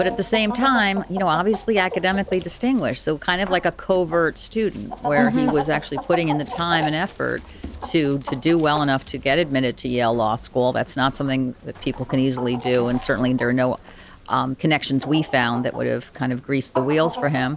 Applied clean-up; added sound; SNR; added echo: none; Chicken, rooster; 12 dB; none.